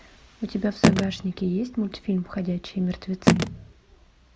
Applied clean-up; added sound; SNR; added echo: none; Telephone; -4 dB; none.